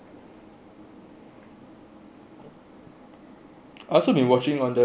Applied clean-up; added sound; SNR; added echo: none; none; none; none.